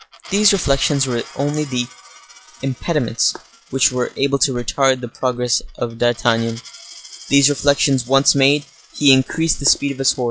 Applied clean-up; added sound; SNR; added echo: classical method log-MMSE.